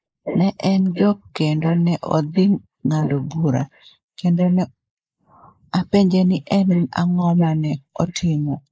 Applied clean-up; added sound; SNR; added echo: neural mask model Resemble Enhance denoiser.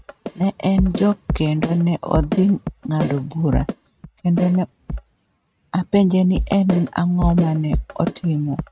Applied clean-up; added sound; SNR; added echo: neural mask model RNNoise.